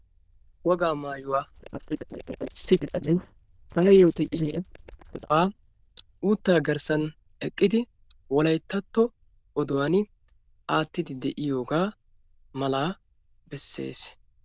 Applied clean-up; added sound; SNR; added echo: neural diffusion model UNIVERSE++.